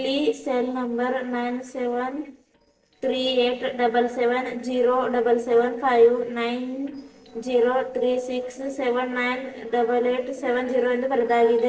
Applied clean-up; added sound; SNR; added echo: neural separator model SepFormer DNS4.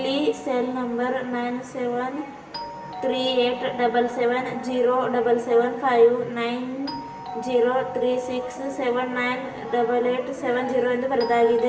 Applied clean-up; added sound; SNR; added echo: none; Doorbell; 16 dB; reverberation time 1.0 s.